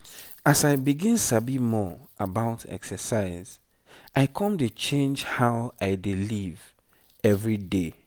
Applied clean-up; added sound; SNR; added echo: none; none; none; none.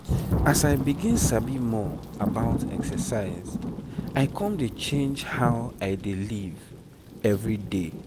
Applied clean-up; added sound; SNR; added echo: none; Thunder / Rain; 3 dB; none.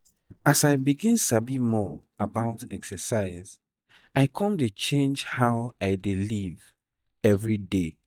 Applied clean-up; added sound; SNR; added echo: neural mask model DeepFilterNet 3.